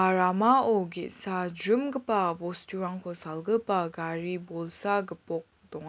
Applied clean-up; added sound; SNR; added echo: none; none; none; none.